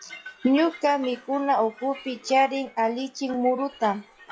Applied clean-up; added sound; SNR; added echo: classical method log-MMSE.